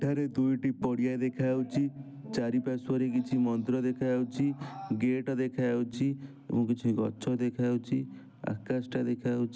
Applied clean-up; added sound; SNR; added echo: none; none; none; none.